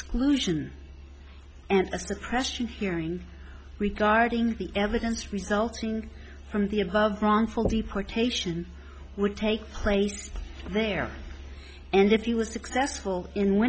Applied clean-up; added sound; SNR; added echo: none; Knock / Wood; 11 dB; none.